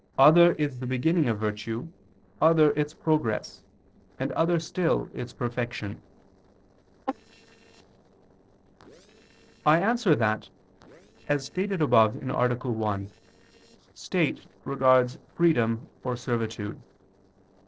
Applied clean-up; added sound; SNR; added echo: neural separator model SepFormer DNS4.